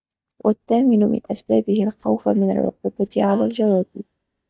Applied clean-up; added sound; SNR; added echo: neural mask model DeepFilterNet 3.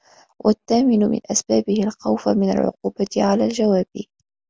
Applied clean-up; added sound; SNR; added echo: none; none; none; none.